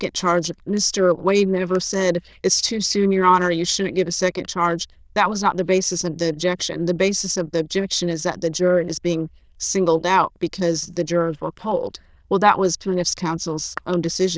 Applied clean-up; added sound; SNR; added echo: neural diffusion model UNIVERSE++.